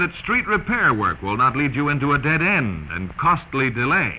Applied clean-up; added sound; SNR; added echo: none; none; none; none.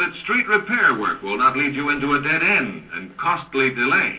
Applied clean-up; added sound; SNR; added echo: neural separator model SepFormer DNS4.